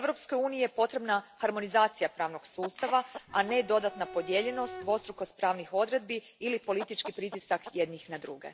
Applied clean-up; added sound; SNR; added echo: none; Bowed string instrument + Chicken, rooster; 15 dB; none.